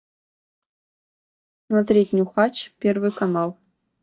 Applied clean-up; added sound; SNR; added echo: neural mask model DeepFilterNet 3.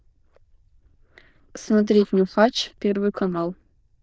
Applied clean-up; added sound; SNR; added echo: neural diffusion model UNIVERSE++.